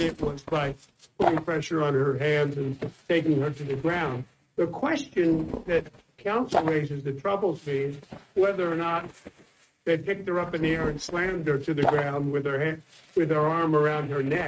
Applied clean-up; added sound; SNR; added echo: neural mask model RNNoise.